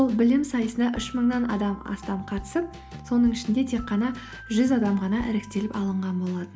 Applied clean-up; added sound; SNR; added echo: none; none; none; none.